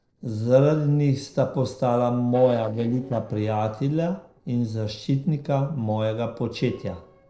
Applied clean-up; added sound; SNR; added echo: neural separator model SepFormer DNS4.